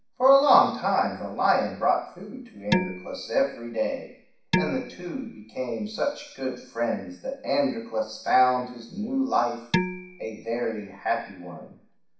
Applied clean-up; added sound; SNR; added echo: none; Dishes, pots, and pans; 6 dB; reverberation time 0.6 s.